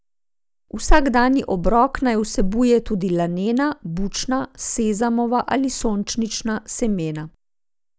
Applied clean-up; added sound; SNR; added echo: none; none; none; none.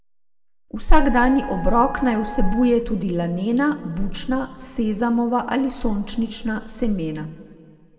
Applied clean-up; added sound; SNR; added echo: none; Wind instrument, woodwind instrument; 15 dB; reverberation time 1.6 s.